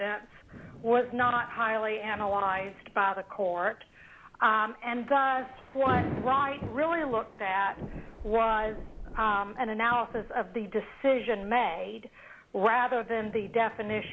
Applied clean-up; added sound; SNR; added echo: none; Thunder / Rain; 13 dB; none.